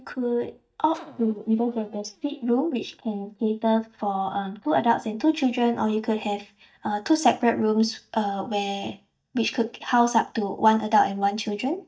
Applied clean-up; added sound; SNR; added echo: neural mask model DeepFilterNet 3.